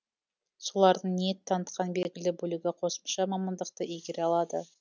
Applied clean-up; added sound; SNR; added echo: none; none; none; none.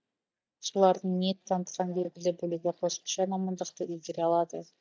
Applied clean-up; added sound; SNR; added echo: neural mask model DeepFilterNet 3.